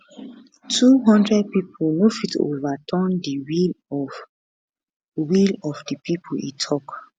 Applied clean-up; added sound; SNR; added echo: none; none; none; none.